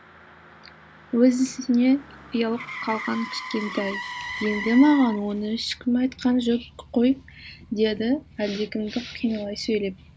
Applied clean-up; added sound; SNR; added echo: none; Motor vehicle (road); 14 dB; none.